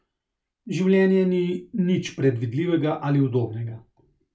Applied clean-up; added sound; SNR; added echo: none; none; none; none.